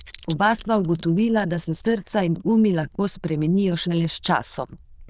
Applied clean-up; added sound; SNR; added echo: neural diffusion model UNIVERSE++.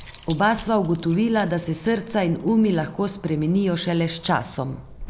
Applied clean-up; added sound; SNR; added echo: neural mask model Resemble Enhance denoiser.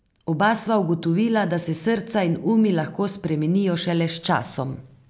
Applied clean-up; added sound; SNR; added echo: none; none; none; none.